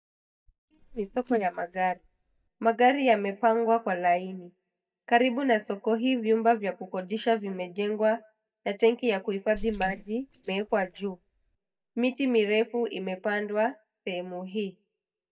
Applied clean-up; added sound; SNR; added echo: neural mask model DeepFilterNet 3.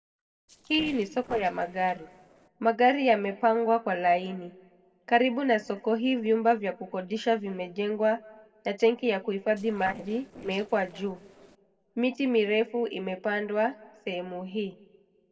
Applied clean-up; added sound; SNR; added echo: neural separator model SepFormer DNS4.